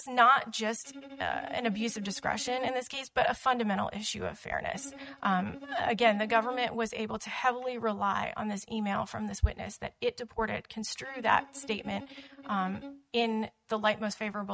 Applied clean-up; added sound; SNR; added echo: neural mask model RNNoise.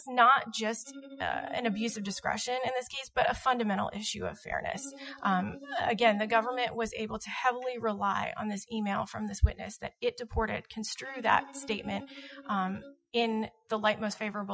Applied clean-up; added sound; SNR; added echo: classical method Wiener filter.